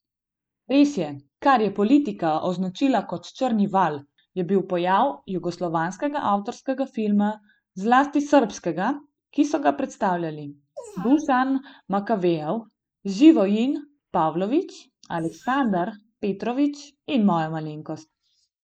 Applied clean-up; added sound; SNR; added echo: neural mask model Resemble Enhance denoiser.